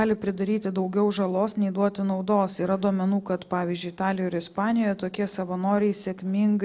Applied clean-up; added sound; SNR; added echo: none; none; none; none.